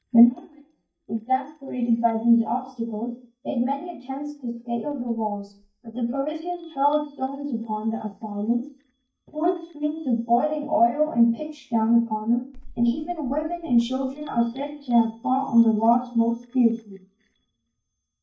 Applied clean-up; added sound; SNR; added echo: neural mask model DeepFilterNet 3.